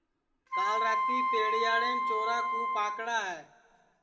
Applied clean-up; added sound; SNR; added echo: none; Wind instrument, woodwind instrument; -4 dB; reverberation time 1.9 s.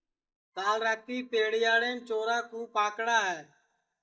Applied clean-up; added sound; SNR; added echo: neural mask model DeepFilterNet 3.